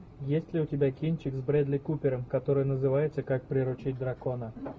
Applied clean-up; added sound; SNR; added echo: none; none; none; none.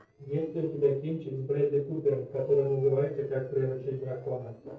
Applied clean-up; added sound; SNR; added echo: neural separator model SepFormer DNS4.